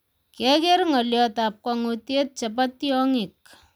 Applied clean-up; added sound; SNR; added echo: none; none; none; none.